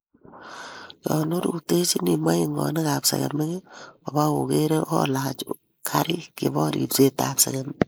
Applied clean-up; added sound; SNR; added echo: neural mask model Resemble Enhance denoiser.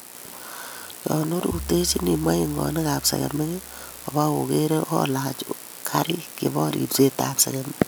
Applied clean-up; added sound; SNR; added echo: none; Bowed string instrument; 16 dB; none.